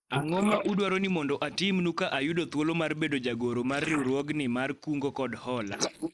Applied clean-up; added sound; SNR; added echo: neural mask model Resemble Enhance denoiser.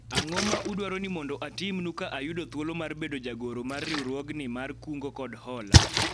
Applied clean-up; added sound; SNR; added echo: none; Splash, splatter; -4 dB; none.